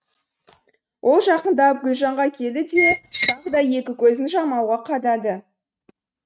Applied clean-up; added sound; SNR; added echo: neural mask model RNNoise.